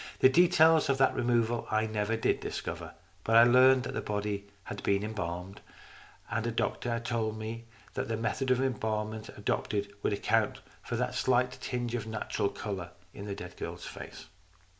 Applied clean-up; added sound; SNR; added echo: none; none; none; none.